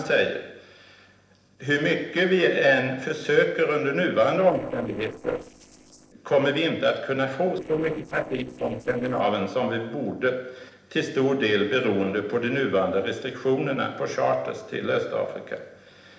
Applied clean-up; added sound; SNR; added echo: neural separator model SepFormer DNS4.